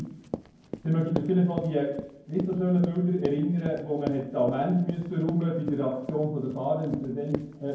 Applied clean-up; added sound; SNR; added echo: none; Run; 11 dB; reverberation time 0.9 s.